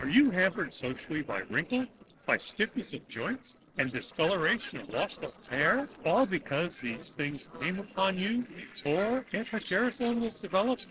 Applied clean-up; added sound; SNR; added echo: neural separator model SepFormer DNS4.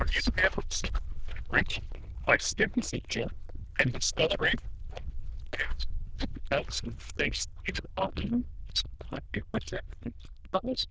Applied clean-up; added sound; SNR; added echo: neural diffusion model UNIVERSE++.